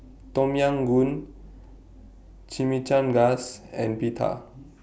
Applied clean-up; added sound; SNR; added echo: none; none; none; none.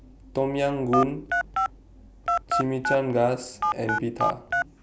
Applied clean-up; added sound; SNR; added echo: none; Telephone; 0 dB; none.